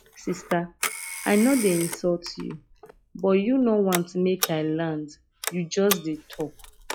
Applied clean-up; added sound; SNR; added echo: classical method log-MMSE.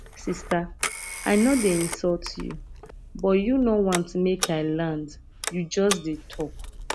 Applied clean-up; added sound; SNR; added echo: none; Telephone; 9 dB; none.